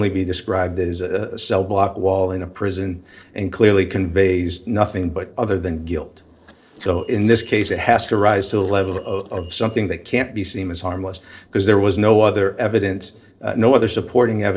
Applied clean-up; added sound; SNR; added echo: neural separator model SepFormer DNS4.